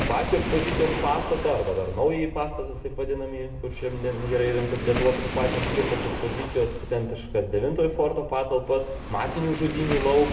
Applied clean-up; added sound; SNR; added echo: none; Waves, surf; 7 dB; reverberation time 0.9 s.